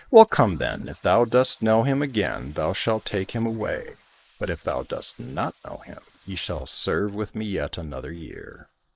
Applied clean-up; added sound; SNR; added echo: neural mask model Resemble Enhance denoiser.